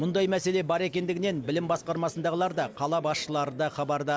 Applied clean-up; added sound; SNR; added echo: none; none; none; none.